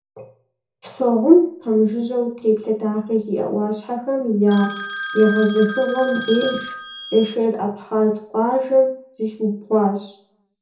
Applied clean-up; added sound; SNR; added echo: none; Telephone; 5 dB; reverberation time 0.6 s.